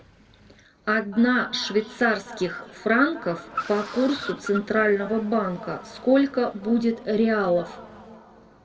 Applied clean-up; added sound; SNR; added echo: none; Car; 18 dB; reverberation time 1.5 s.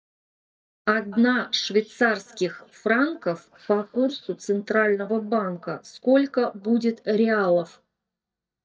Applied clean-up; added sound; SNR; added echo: neural mask model DeepFilterNet 3.